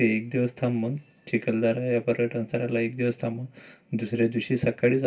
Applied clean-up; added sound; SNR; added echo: none; none; none; reverberation time 0.2 s.